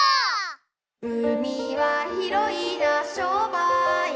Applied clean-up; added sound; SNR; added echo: none; none; none; none.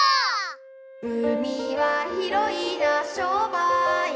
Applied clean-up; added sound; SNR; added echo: none; Wind instrument, woodwind instrument; 20 dB; none.